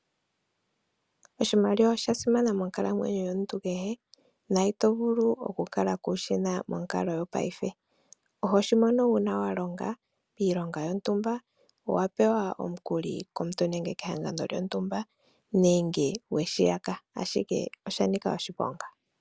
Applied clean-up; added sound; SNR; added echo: none; none; none; none.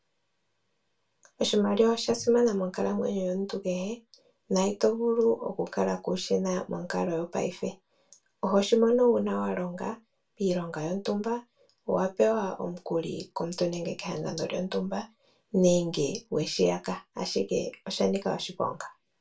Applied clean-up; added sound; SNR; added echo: none; none; none; reverberation time 0.2 s.